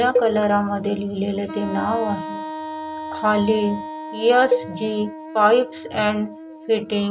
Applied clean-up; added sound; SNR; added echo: none; Cowbell + Wind instrument, woodwind instrument; 8 dB; none.